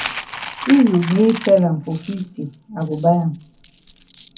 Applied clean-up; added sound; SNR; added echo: none; Coin (dropping); 14 dB; reverberation time 0.3 s.